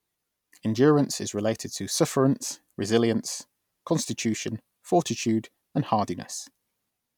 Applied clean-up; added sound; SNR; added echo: none; none; none; none.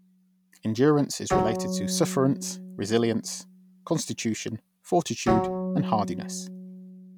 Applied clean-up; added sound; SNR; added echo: none; Bowed string instrument; 5 dB; none.